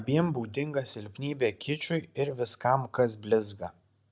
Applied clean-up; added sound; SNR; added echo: none; none; none; none.